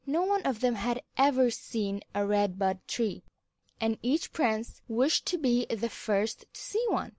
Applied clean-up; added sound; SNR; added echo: none; none; none; none.